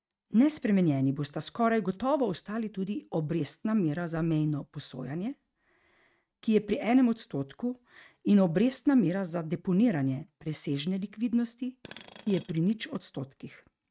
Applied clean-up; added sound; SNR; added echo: neural mask model RNNoise.